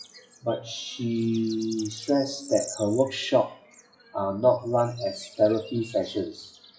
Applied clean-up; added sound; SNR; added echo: classical method WPE with log-MMSE.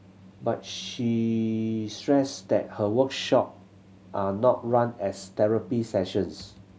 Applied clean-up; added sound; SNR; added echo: none; none; none; none.